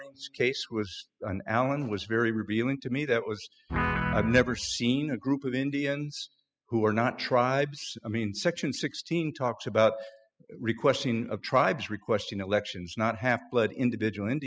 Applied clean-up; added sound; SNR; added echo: classical method spectral subtraction.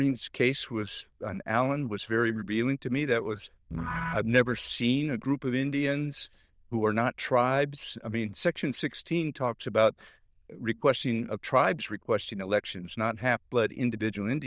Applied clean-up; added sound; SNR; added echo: neural diffusion model UNIVERSE++.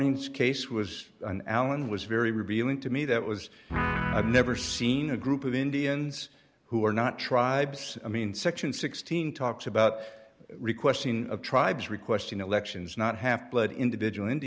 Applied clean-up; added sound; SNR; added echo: none; Guitar; 6 dB; none.